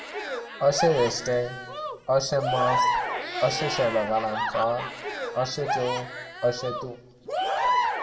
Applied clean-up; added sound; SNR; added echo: none; Crowd / Cheering; 2 dB; reverberation time 1.1 s.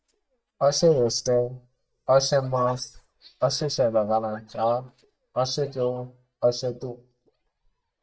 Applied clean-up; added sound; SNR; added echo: neural mask model DeepFilterNet 3.